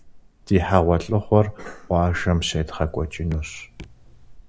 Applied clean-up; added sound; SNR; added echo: none; Raindrop / Drip + Cough; 18 dB; none.